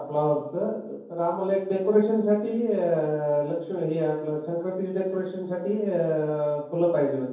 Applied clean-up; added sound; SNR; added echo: none; none; none; reverberation time 0.9 s.